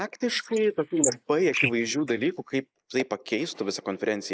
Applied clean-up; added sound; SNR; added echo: neural mask model Resemble Enhance denoiser.